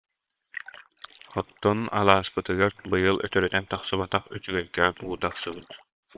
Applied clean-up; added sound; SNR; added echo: neural separator model SepFormer WHAM!.